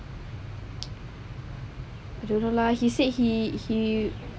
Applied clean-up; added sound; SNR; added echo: none; none; none; none.